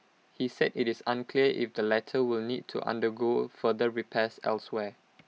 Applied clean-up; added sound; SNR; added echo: none; none; none; none.